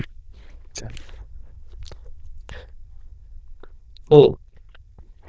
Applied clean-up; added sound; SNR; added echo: neural diffusion model UNIVERSE++.